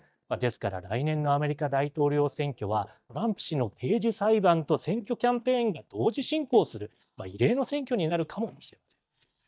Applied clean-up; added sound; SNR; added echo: neural mask model DeepFilterNet 3.